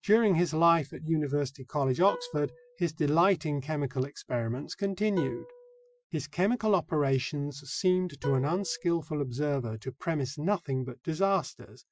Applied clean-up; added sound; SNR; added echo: classical method Wiener filter.